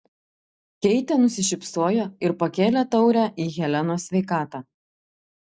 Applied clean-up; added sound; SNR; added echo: none; none; none; none.